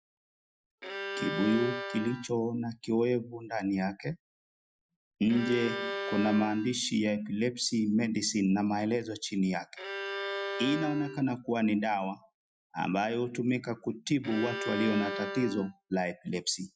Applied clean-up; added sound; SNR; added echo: classical method Wiener filter.